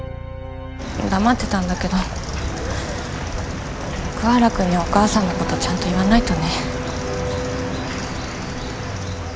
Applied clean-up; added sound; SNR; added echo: none; Bass guitar; 17 dB; none.